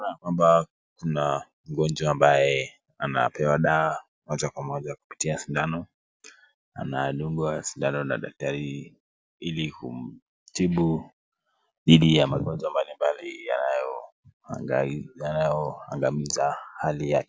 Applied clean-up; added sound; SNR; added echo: none; none; none; none.